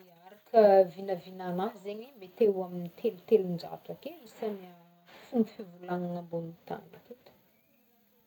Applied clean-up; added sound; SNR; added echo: none; none; none; none.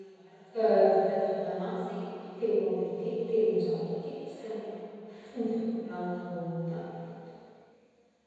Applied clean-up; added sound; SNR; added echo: none; none; none; reverberation time 2.1 s.